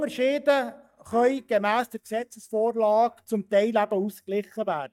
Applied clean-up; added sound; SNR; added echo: neural mask model DeepFilterNet 3.